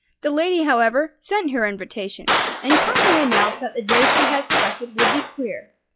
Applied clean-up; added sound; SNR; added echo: classical method log-MMSE.